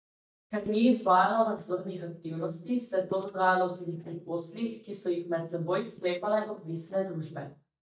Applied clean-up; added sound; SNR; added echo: neural mask model DeepFilterNet 3.